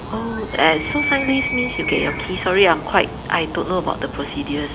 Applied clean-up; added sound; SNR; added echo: none; Animal; 7 dB; none.